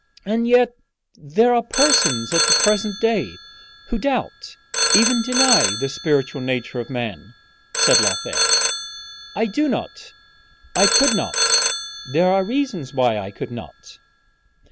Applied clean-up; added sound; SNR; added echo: none; Telephone; -2 dB; none.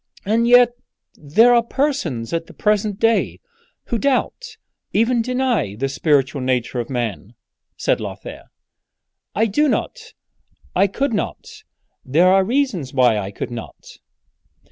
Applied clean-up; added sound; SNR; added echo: none; none; none; none.